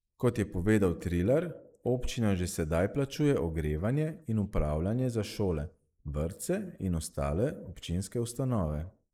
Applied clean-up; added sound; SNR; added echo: neural mask model Resemble Enhance denoiser.